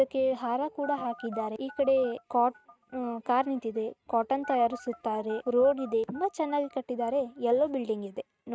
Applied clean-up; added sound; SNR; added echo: neural mask model RNNoise.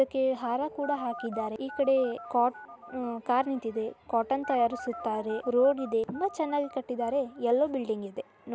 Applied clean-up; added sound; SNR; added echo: none; Telephone; 16 dB; none.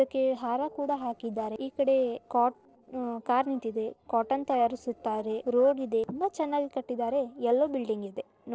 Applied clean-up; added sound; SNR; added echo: neural separator model SepFormer DNS4.